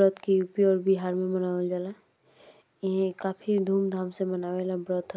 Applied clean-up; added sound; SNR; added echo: none; none; none; none.